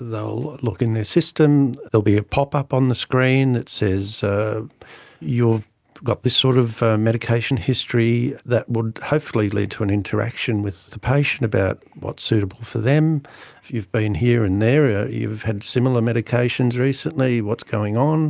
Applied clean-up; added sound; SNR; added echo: none; none; none; none.